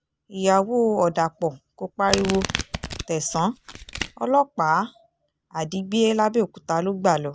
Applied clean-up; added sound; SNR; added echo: none; Domestic sounds, home sounds; 8 dB; none.